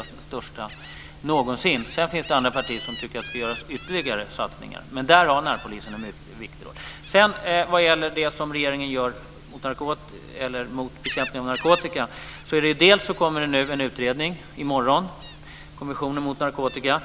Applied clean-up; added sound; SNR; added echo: none; Gull, seagull; 17 dB; none.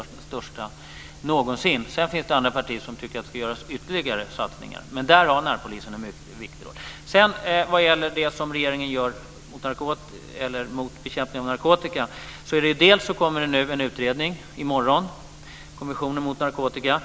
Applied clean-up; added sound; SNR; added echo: none; none; none; none.